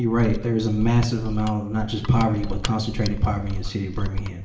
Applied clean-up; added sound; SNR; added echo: none; Mechanisms; 7 dB; reverberation time 0.8 s.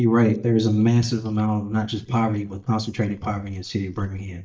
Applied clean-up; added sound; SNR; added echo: neural mask model DeepFilterNet 3.